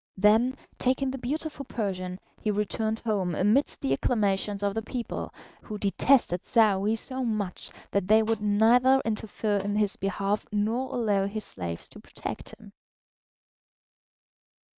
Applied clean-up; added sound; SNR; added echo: neural mask model RNNoise.